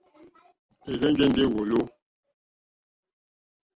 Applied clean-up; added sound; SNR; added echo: none; none; none; none.